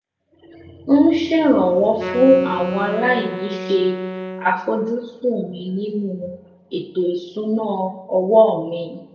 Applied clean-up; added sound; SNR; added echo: none; Wind instrument, woodwind instrument; 9 dB; reverberation time 0.7 s.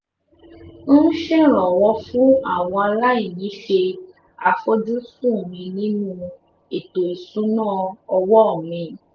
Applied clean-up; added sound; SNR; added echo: none; none; none; none.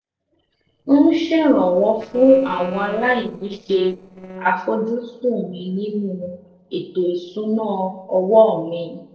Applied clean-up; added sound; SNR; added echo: neural separator model SepFormer DNS4.